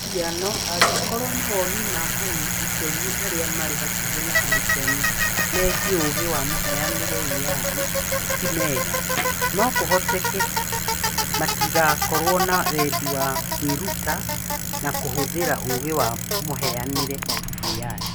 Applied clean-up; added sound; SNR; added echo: none; Bicycle; -4 dB; none.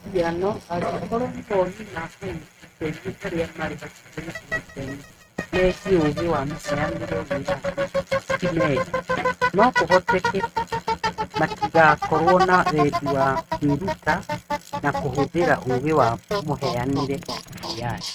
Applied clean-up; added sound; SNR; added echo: neural mask model RNNoise.